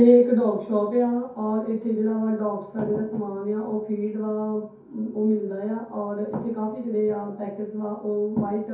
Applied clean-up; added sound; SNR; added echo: none; none; none; reverberation time 0.6 s.